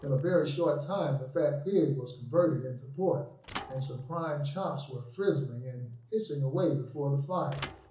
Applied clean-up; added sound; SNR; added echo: none; Thump, thud / Bicycle; 19 dB; reverberation time 0.7 s.